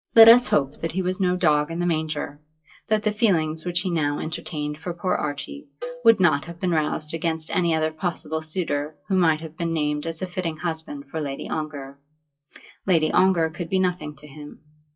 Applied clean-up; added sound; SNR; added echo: classical method WPE with log-MMSE.